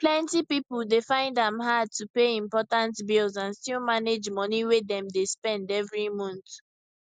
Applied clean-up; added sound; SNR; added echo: none; none; none; none.